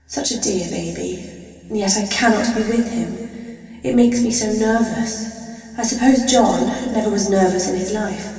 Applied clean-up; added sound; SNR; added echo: none; none; none; reverberation time 2.5 s.